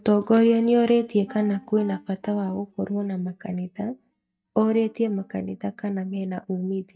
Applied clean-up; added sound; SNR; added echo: neural mask model DeepFilterNet 3.